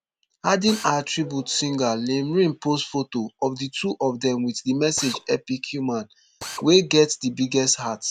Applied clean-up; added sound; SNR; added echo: none; Drill; 15 dB; none.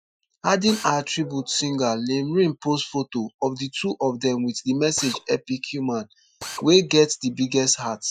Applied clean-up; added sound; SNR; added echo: classical method Wiener filter.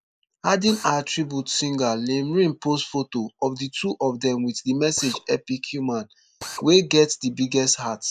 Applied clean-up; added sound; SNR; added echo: neural mask model Resemble Enhance denoiser.